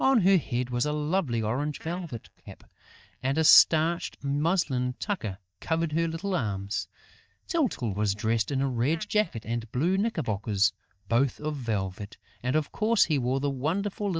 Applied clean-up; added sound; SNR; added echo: neural mask model DeepFilterNet 3.